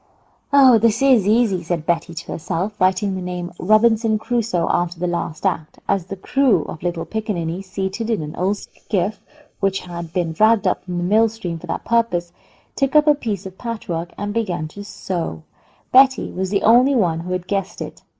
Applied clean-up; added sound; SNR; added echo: neural mask model Resemble Enhance denoiser.